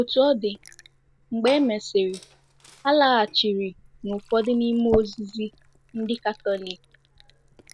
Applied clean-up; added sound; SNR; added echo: none; Liquid; 17 dB; none.